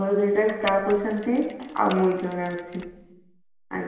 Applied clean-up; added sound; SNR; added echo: none; Mechanisms; 16 dB; reverberation time 1.0 s.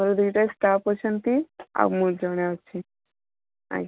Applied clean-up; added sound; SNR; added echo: none; none; none; none.